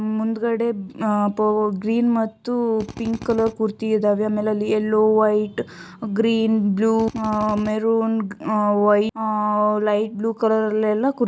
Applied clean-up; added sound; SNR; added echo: none; Drill; 15 dB; none.